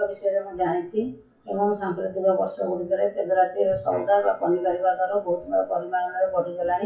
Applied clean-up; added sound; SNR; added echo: classical method WPE with log-MMSE.